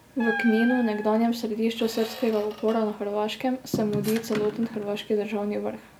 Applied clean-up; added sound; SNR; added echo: none; Squeak; 11 dB; none.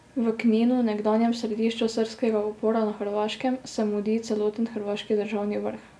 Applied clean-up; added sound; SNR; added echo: none; none; none; none.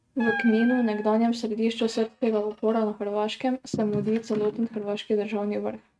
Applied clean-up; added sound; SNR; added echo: neural mask model RNNoise.